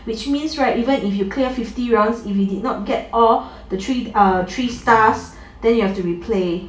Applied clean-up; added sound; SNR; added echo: none; Cough; 20 dB; reverberation time 0.3 s.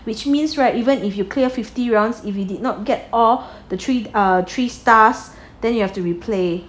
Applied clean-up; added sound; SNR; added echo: none; none; none; none.